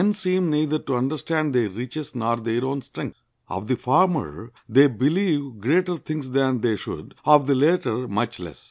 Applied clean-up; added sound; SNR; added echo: none; none; none; none.